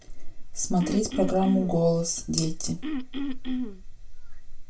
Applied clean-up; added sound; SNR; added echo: none; Cough; 6 dB; reverberation time 0.2 s.